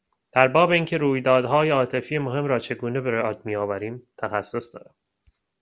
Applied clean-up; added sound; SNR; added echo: none; none; none; none.